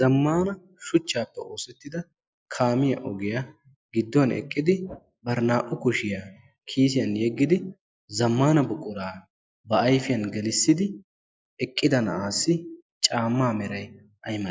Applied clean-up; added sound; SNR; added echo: neural mask model Resemble Enhance denoiser.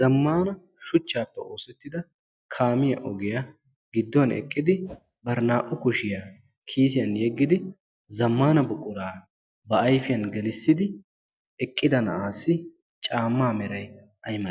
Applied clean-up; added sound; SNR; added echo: neural mask model DeepFilterNet 3.